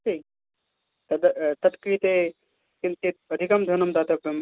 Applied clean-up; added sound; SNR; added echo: none; none; none; none.